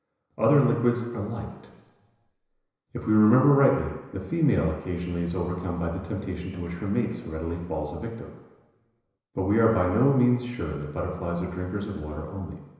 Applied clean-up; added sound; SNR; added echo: none; none; none; reverberation time 1.0 s.